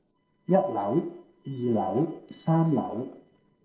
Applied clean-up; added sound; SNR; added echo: neural separator model SepFormer DNS4.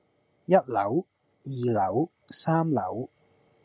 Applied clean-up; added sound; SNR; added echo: none; none; none; none.